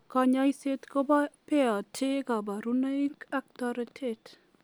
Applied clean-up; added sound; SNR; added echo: none; none; none; none.